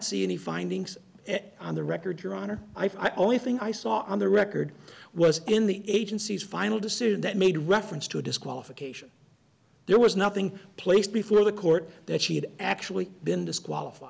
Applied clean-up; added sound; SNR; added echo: none; none; none; none.